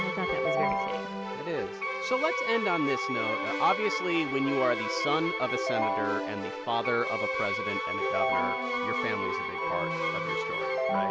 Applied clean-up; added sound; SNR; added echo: none; Keyboard (musical) + Wind instrument, woodwind instrument; -2 dB; none.